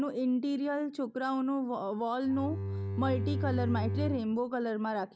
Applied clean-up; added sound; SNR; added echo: none; Bowed string instrument; 2 dB; none.